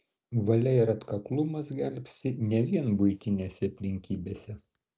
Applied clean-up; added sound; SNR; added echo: none; none; none; none.